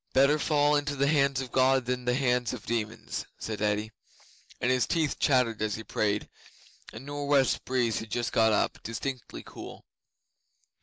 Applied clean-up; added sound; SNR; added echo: none; none; none; none.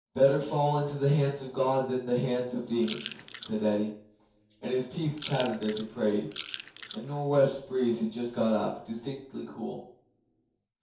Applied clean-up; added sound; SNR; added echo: none; Chewing, mastication / Crushing; 8 dB; reverberation time 0.6 s.